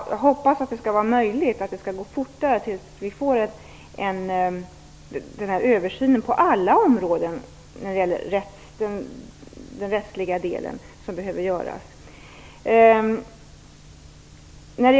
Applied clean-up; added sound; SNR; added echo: none; none; none; none.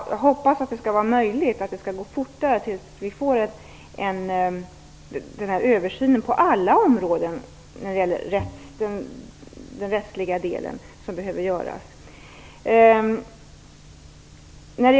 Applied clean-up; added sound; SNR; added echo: none; Bowed string instrument; 13 dB; none.